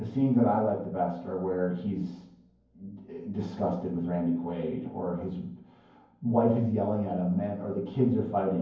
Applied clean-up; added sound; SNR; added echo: none; none; none; reverberation time 0.9 s.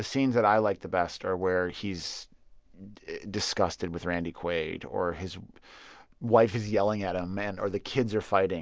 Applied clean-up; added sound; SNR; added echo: none; none; none; none.